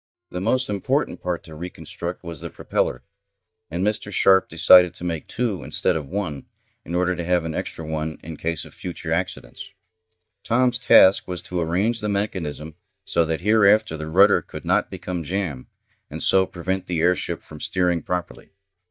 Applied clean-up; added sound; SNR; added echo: neural mask model DeepFilterNet 3.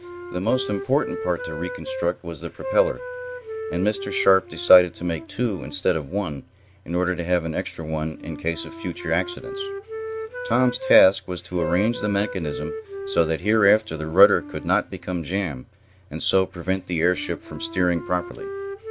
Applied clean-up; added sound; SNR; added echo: none; Wind instrument, woodwind instrument; 11 dB; none.